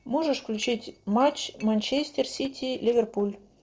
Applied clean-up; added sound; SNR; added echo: neural separator model SepFormer DNS4.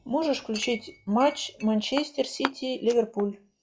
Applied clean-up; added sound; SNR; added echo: classical method log-MMSE.